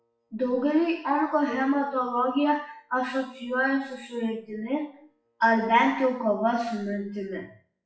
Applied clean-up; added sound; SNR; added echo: classical method WPE with log-MMSE.